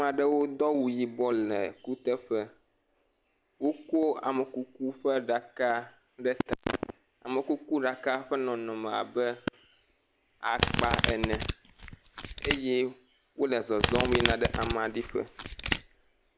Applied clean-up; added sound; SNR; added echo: none; Domestic sounds, home sounds; 0 dB; none.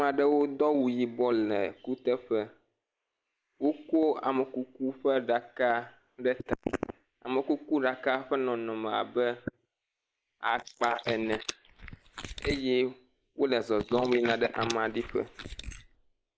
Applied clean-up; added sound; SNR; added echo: neural mask model Resemble Enhance denoiser.